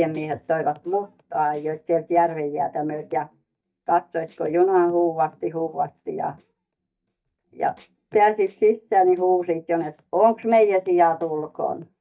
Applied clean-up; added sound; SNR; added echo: neural mask model DeepFilterNet 3.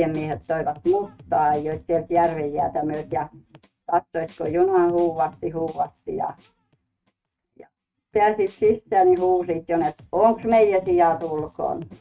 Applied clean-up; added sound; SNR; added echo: neural mask model RNNoise.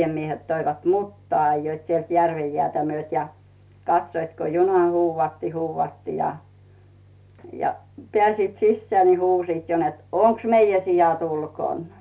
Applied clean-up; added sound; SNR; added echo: none; none; none; none.